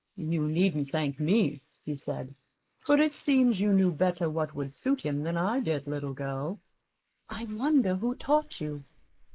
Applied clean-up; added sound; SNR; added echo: neural mask model Resemble Enhance denoiser.